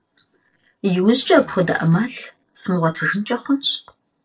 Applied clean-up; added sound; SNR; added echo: neural separator model SepFormer DNS4.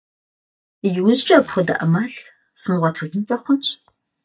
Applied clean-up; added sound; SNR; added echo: neural mask model DeepFilterNet 3.